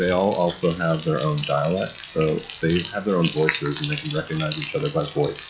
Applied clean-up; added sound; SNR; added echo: classical method log-MMSE.